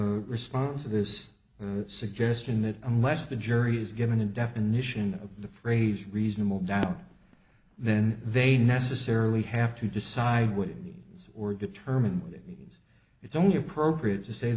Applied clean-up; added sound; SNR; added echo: none; Fireworks; 14 dB; none.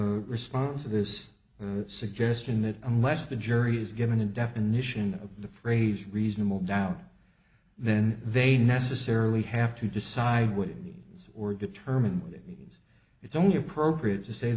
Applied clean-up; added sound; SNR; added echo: none; none; none; none.